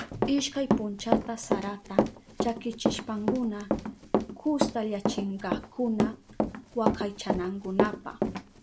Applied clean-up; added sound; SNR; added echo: none; Run; -2 dB; none.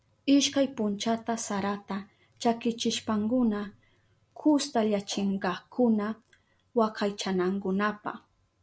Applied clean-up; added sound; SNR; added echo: none; none; none; none.